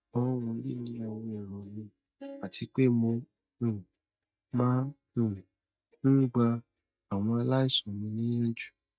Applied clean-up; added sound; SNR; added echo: neural mask model DeepFilterNet 3.